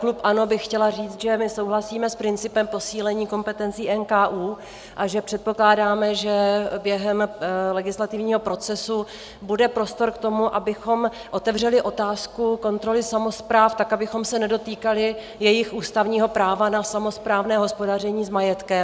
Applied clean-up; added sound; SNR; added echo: none; none; none; none.